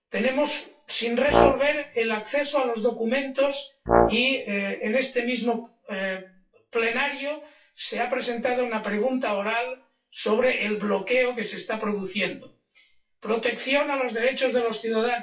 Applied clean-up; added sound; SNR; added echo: classical method WPE with log-MMSE.